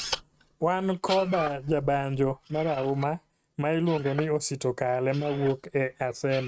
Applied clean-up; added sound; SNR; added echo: neural mask model RNNoise.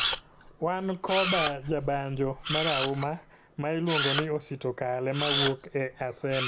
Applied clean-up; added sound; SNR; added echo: none; Camera; -1 dB; none.